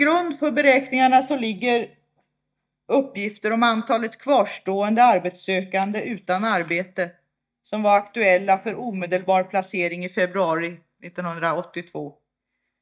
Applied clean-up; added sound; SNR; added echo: neural mask model DeepFilterNet 3.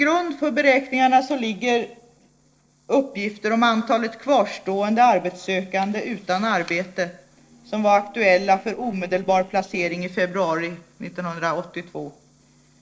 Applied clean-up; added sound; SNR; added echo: neural separator model SepFormer DNS4.